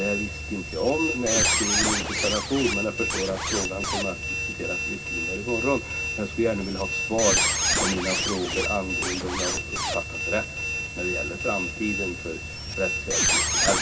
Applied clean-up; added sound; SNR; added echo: none; Squeak; -2 dB; reverberation time 0.4 s.